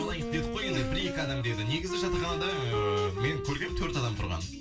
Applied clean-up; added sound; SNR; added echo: none; Wind instrument, woodwind instrument; 3 dB; reverberation time 0.2 s.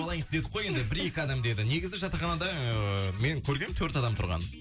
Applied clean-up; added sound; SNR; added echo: none; none; none; none.